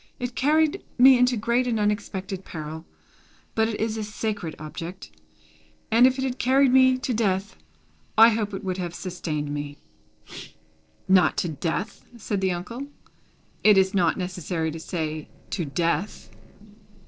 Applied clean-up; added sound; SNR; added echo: neural separator model SepFormer DNS4.